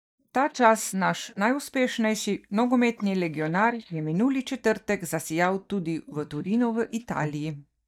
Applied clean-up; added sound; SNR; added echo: neural mask model DeepFilterNet 3.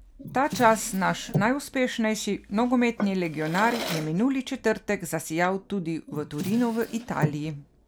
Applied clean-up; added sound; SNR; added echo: none; Drawer open or close; 11 dB; none.